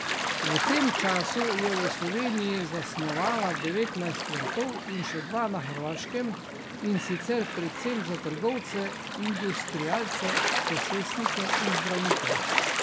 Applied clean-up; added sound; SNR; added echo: none; Gull, seagull / Waves, surf; 0 dB; none.